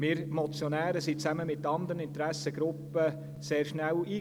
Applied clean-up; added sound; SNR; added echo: none; Gong; 9 dB; none.